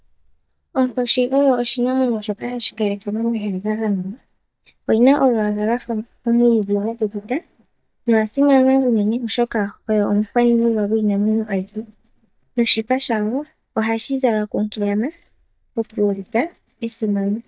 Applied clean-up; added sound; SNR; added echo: neural mask model DeepFilterNet 3.